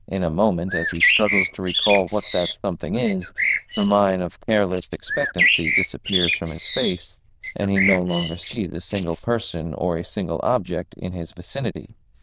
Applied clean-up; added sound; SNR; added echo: neural diffusion model UNIVERSE++.